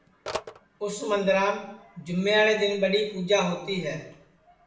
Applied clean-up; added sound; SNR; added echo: none; Telephone; 18 dB; reverberation time 0.7 s.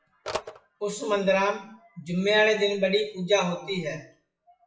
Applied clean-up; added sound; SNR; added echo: classical method WPE with log-MMSE.